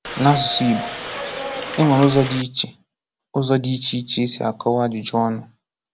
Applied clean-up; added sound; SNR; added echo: none; Subway, metro, underground / Doorbell; 7 dB; none.